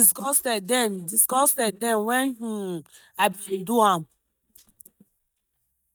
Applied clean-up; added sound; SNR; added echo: neural mask model DeepFilterNet 3.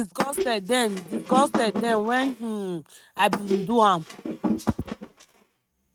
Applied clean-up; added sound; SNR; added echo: neural mask model RNNoise.